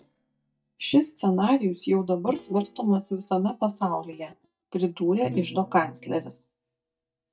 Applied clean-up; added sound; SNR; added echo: neural mask model DeepFilterNet 3.